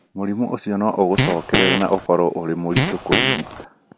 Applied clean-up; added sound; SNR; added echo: none; Fart; -1 dB; none.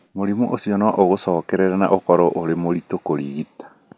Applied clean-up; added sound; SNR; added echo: none; none; none; none.